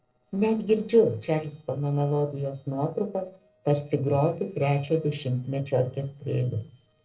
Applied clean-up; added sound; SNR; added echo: neural separator model SepFormer DNS4.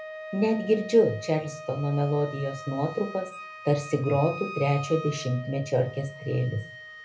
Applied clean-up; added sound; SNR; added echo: none; Wind instrument, woodwind instrument; 13 dB; reverberation time 0.3 s.